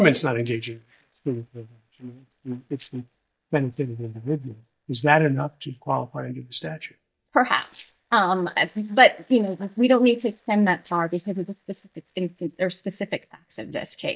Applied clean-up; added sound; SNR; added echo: neural mask model DeepFilterNet 3.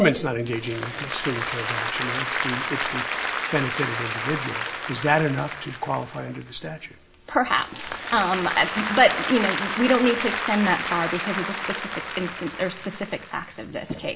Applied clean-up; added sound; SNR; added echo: none; Applause; 4 dB; reverberation time 0.4 s.